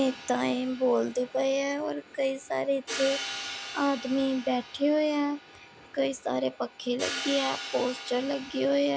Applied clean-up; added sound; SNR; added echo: none; Hi-hat; 12 dB; none.